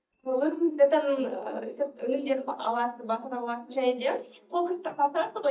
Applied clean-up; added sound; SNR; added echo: neural mask model DeepFilterNet 3.